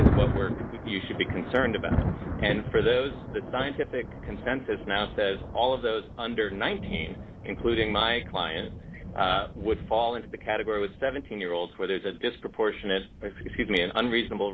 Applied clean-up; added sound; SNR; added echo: none; Thunder; 4 dB; none.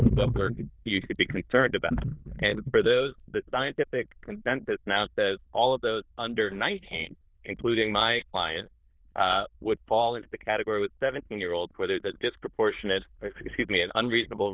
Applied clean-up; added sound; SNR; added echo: neural diffusion model UNIVERSE++.